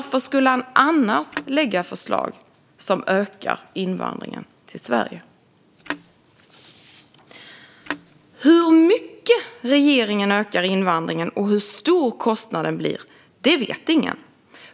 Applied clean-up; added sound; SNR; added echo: none; Telephone; 16 dB; none.